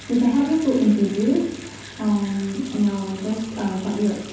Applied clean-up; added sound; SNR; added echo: none; Bathtub (filling or washing) / Sink (filling or washing) / Water tap, faucet; 19 dB; reverberation time 0.9 s.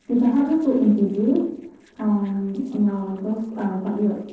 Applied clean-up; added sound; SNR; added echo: neural separator model SepFormer DNS4.